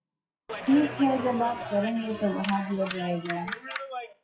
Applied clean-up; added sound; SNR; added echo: classical method WPE with log-MMSE.